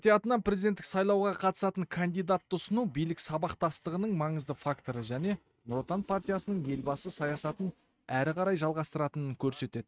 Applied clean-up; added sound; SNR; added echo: neural mask model RNNoise.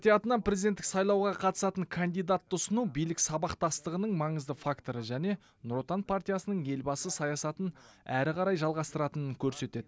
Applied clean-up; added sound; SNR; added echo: none; none; none; none.